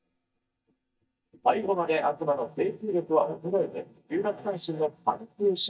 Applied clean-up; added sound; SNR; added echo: neural mask model DeepFilterNet 3.